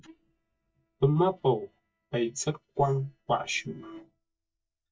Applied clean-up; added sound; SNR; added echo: neural mask model DeepFilterNet 3.